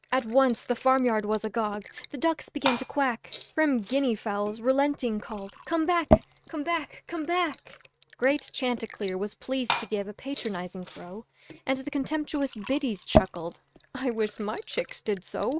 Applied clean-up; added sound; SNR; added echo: neural mask model RNNoise.